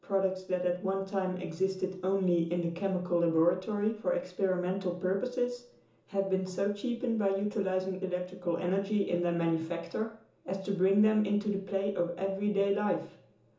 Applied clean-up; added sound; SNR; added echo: none; none; none; reverberation time 0.7 s.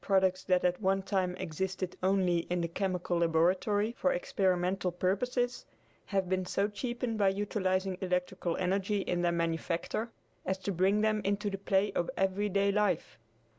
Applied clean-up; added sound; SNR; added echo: none; none; none; none.